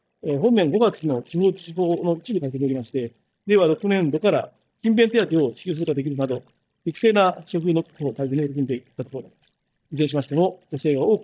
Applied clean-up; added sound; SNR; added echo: neural mask model DeepFilterNet 3.